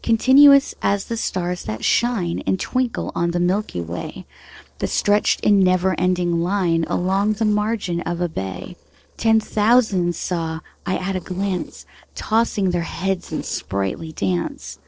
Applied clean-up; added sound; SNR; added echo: neural separator model SepFormer DNS4.